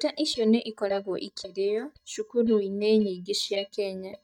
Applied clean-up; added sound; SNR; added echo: neural mask model DeepFilterNet 3.